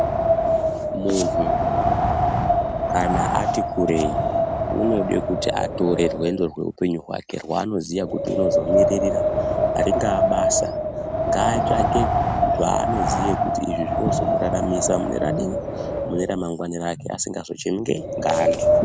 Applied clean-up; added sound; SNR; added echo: none; Wind; -3 dB; none.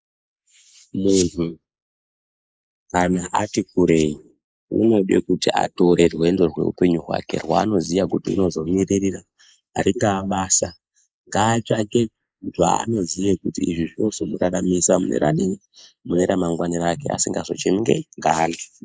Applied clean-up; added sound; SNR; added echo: neural mask model Resemble Enhance denoiser.